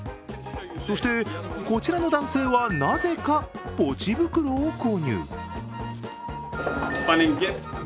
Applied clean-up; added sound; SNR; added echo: none; Telephone; 9 dB; none.